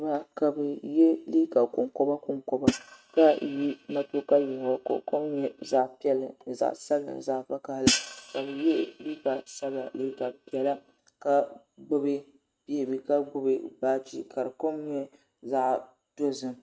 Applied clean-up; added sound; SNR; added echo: neural mask model RNNoise.